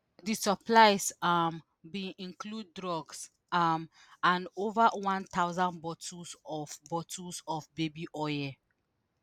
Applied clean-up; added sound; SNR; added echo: none; none; none; none.